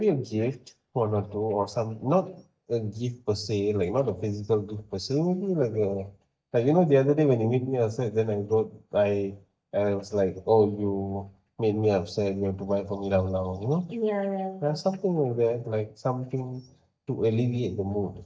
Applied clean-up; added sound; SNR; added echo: neural mask model DeepFilterNet 3.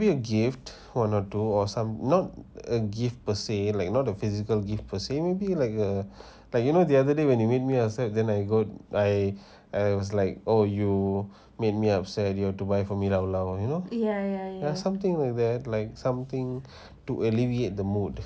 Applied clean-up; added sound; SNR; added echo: none; none; none; none.